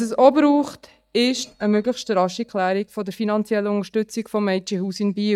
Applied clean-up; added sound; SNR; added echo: neural mask model DeepFilterNet 3.